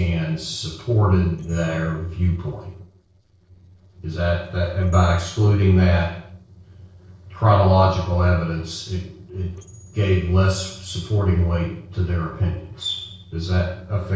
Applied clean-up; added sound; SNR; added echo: neural separator model SepFormer DNS4.